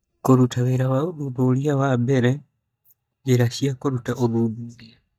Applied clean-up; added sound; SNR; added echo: neural mask model DeepFilterNet 3.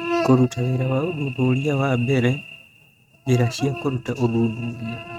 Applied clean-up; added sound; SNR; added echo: neural mask model RNNoise.